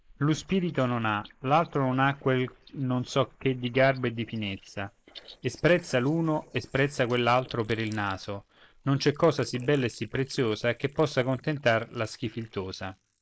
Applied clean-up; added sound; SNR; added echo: neural mask model Resemble Enhance denoiser.